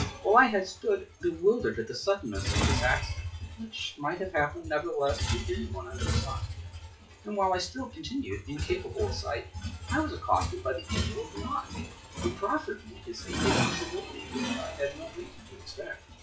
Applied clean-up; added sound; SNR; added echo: classical method WPE with log-MMSE.